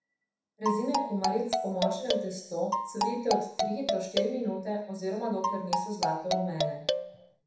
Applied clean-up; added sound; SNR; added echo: none; Marimba, xylophone; -1 dB; reverberation time 0.7 s.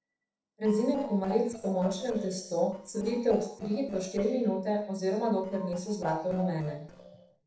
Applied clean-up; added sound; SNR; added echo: neural separator model SepFormer DNS4.